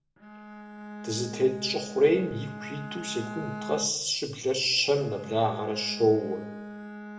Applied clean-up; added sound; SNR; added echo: none; Bowed string instrument; 12 dB; reverberation time 0.7 s.